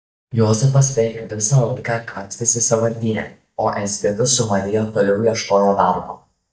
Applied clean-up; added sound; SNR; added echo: neural mask model DeepFilterNet 3.